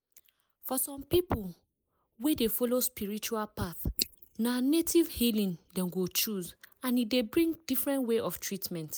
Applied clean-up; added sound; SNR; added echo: neural mask model Resemble Enhance denoiser.